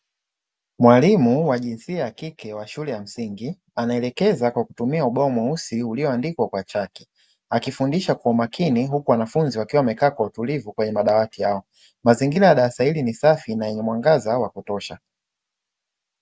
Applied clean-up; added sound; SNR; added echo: none; none; none; none.